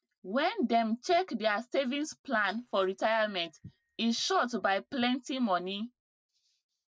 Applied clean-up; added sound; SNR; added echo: neural separator model SepFormer DNS4.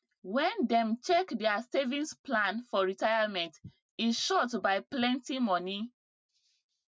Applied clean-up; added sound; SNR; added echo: none; none; none; none.